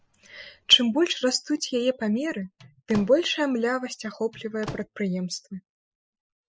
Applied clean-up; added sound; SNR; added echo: classical method spectral subtraction.